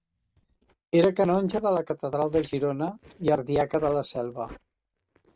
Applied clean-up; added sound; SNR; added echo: neural mask model RNNoise.